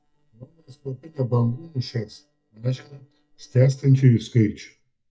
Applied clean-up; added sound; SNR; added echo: neural mask model DeepFilterNet 3.